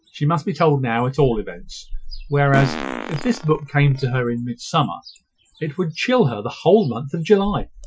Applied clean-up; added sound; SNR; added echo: classical method Wiener filter.